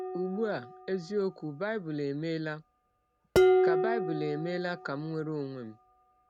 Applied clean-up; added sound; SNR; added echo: none; Dishes, pots, and pans; -3 dB; none.